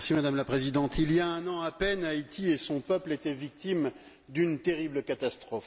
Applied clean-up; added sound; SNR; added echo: none; none; none; none.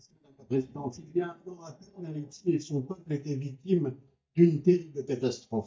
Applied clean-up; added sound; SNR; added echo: neural mask model DeepFilterNet 3.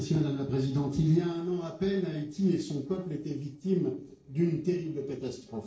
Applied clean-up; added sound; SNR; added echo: neural separator model SepFormer DNS4.